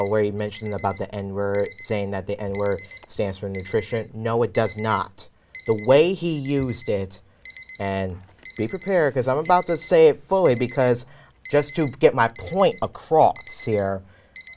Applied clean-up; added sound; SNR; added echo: none; Alarm; 14 dB; none.